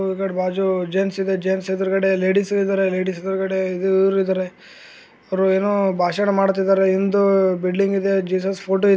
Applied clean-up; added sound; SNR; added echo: none; none; none; none.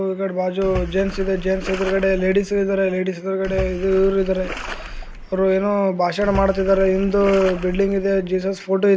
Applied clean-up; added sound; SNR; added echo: none; Splash, splatter; 11 dB; none.